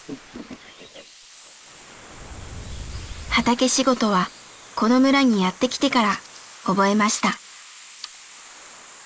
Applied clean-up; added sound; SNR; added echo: neural mask model Resemble Enhance denoiser.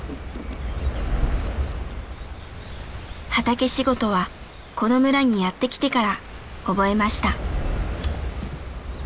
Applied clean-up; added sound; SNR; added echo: none; Fire; 4 dB; none.